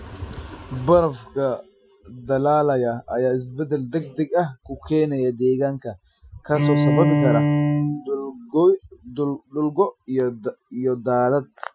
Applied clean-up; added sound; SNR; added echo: classical method Wiener filter.